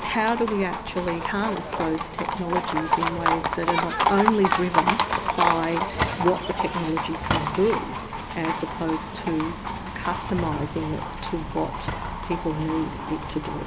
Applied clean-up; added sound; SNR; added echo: none; Livestock, farm animals, working animals; 0 dB; none.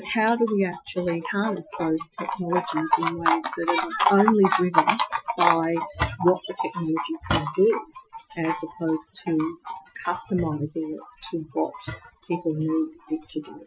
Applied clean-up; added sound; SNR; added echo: classical method Wiener filter.